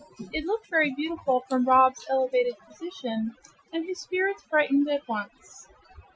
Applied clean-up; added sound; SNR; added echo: classical method Wiener filter.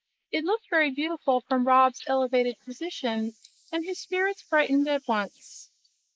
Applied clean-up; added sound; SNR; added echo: neural mask model Resemble Enhance denoiser.